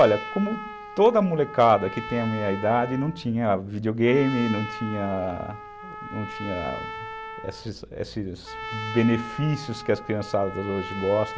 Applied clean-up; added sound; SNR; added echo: none; Trumpet; 12 dB; none.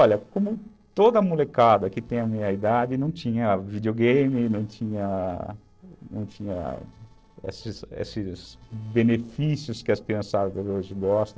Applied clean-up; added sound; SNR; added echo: neural separator model SepFormer DNS4.